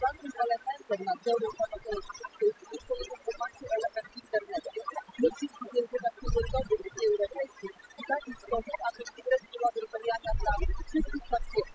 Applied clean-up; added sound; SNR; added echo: classical method spectral subtraction.